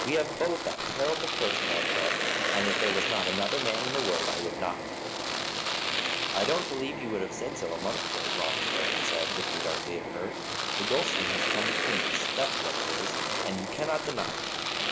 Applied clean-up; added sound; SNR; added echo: none; Domestic sounds, home sounds; -3 dB; none.